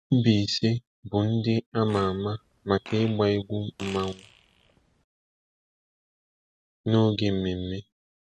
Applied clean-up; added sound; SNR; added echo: none; Fart; 19 dB; none.